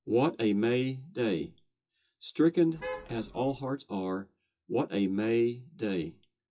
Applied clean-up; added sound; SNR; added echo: classical method WPE with log-MMSE.